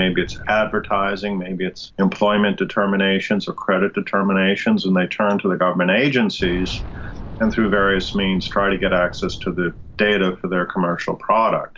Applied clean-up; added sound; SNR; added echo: none; Boom; 16 dB; none.